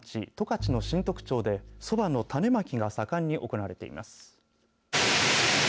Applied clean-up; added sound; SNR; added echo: none; Bowed string instrument; 12 dB; none.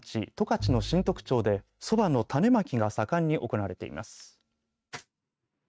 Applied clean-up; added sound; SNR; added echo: neural mask model RNNoise.